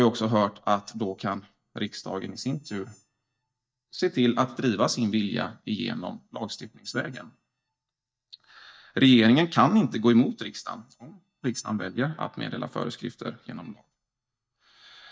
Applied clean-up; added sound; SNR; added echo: neural mask model DeepFilterNet 3.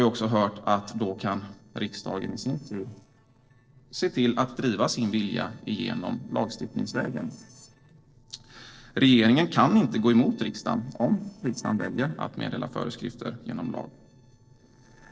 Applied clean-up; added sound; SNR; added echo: neural separator model SepFormer DNS4.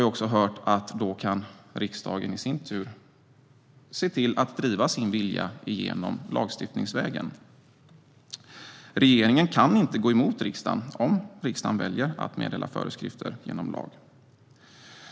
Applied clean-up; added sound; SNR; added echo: none; none; none; none.